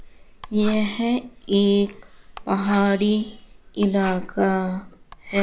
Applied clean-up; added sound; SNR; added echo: none; Writing; 14 dB; none.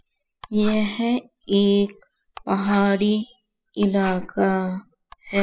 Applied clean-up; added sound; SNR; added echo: classical method spectral subtraction.